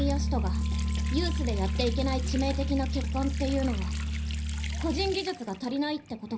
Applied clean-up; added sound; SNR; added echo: none; Water tap, faucet; 17 dB; reverberation time 0.5 s.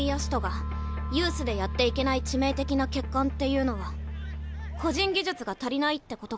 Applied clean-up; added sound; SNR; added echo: none; none; none; none.